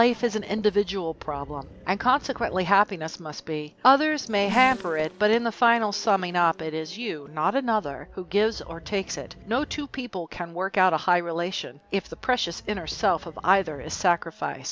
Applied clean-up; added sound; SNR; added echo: none; Animal + Race car, auto racing / Accelerating, revving, vroom; 20 dB; none.